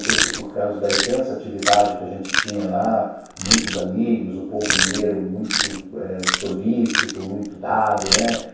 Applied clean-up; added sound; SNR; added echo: none; Chewing, mastication; 2 dB; reverberation time 0.7 s.